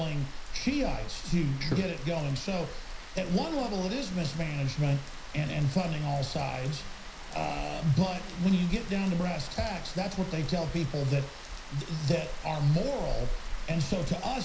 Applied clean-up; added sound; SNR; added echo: none; Rain; 7 dB; reverberation time 0.5 s.